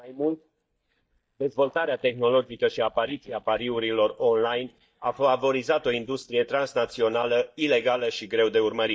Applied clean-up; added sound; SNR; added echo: neural mask model DeepFilterNet 3.